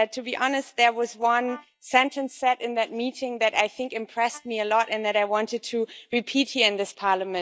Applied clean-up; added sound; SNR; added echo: neural mask model DeepFilterNet 3.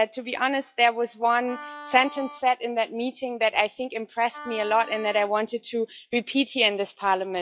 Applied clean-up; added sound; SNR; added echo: classical method log-MMSE.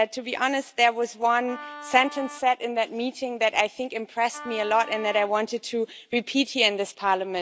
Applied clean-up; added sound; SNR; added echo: none; Wind instrument, woodwind instrument; 15 dB; none.